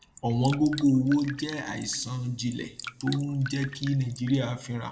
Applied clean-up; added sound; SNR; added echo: none; Drip; 15 dB; reverberation time 2.2 s.